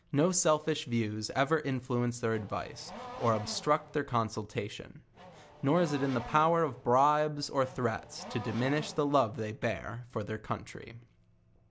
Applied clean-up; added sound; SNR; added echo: none; Race car, auto racing / Accelerating, revving, vroom; 16 dB; none.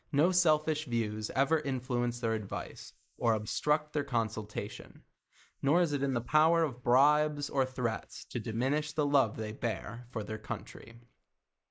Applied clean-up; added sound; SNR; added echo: neural mask model Resemble Enhance denoiser.